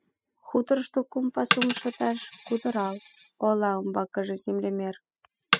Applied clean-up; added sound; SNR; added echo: classical method spectral subtraction.